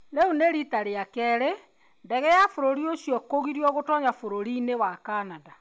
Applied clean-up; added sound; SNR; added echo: none; none; none; none.